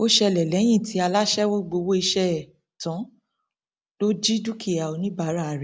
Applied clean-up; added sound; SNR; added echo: none; none; none; none.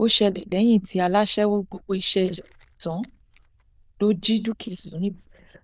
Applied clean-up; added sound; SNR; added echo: neural diffusion model UNIVERSE++.